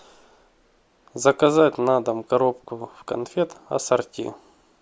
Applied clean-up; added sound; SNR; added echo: none; none; none; none.